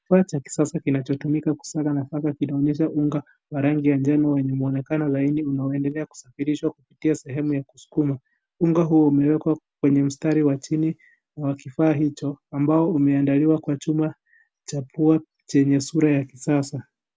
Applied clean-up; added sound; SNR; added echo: none; none; none; none.